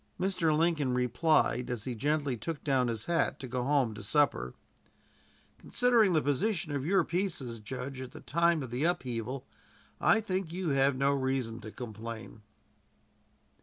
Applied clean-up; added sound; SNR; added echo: none; none; none; none.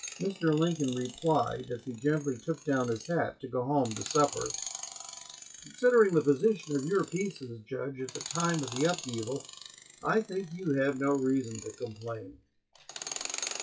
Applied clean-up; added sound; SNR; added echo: classical method WPE with log-MMSE.